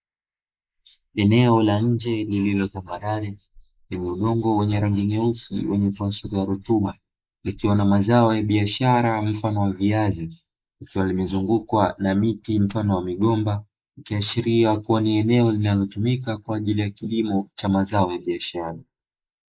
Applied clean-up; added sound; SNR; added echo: neural mask model Resemble Enhance denoiser.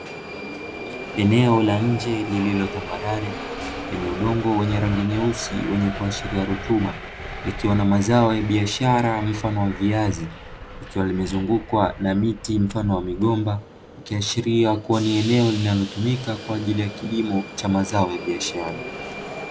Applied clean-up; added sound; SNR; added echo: none; Subway, metro, underground; 11 dB; none.